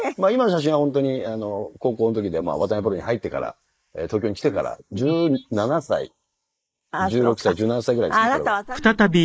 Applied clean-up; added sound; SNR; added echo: neural mask model Resemble Enhance denoiser.